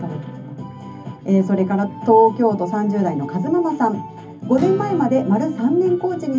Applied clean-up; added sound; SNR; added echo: none; Acoustic guitar; 17 dB; reverberation time 0.3 s.